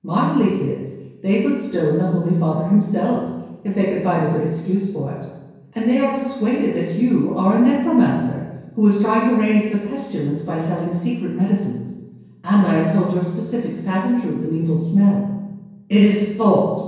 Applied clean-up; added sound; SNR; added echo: none; none; none; reverberation time 1.0 s.